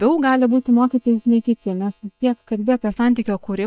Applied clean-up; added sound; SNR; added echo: neural mask model DeepFilterNet 3.